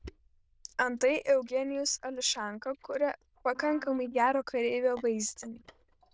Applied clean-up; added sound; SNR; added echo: neural diffusion model UNIVERSE++.